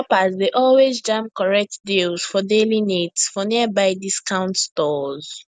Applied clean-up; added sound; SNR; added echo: none; none; none; none.